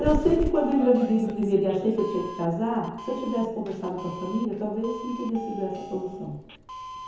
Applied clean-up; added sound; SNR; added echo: none; Doorbell; 10 dB; reverberation time 1.0 s.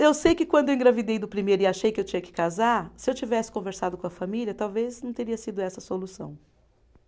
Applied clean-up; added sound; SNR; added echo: none; none; none; none.